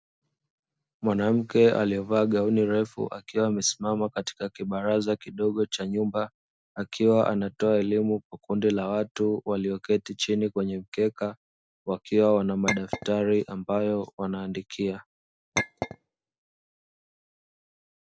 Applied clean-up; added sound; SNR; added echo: none; Chink, clink; 7 dB; none.